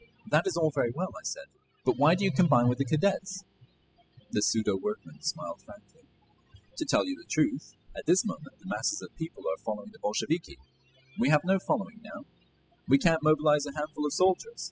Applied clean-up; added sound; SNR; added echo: classical method spectral subtraction.